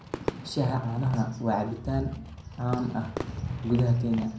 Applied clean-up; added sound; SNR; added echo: none; Fireworks; 10 dB; reverberation time 0.6 s.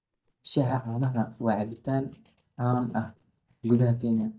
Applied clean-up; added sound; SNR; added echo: neural mask model DeepFilterNet 3.